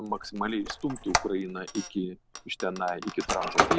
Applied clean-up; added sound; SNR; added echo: none; Squeak; 0 dB; none.